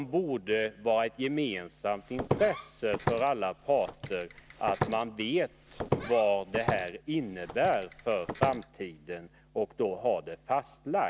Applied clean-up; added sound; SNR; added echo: none; Walk, footsteps; 6 dB; none.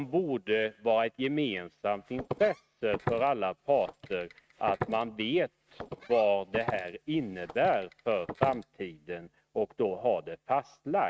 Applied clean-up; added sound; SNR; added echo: neural mask model RNNoise.